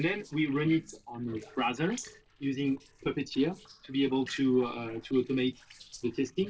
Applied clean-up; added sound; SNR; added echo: neural separator model SepFormer DNS4.